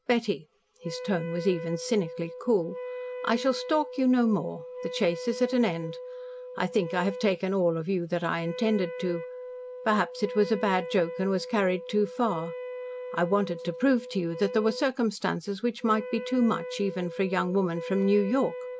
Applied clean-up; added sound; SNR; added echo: none; Wind instrument, woodwind instrument; 10 dB; none.